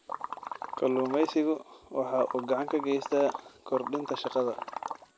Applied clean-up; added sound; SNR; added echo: none; Liquid; 8 dB; none.